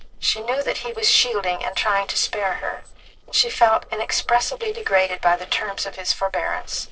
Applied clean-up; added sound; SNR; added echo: neural separator model SepFormer DNS4.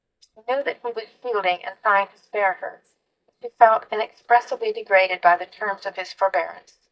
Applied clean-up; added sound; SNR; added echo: neural mask model DeepFilterNet 3.